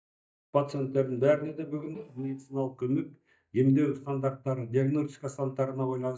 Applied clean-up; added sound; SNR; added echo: neural mask model DeepFilterNet 3.